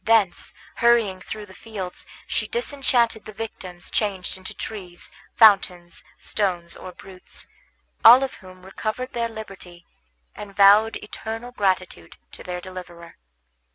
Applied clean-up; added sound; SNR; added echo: none; none; none; none.